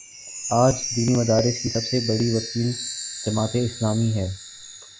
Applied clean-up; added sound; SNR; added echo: none; Chime; 9 dB; none.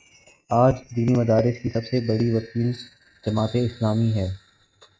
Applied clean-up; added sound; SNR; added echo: neural mask model RNNoise.